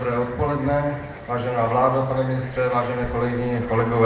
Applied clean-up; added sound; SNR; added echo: none; Cricket; 13 dB; reverberation time 0.7 s.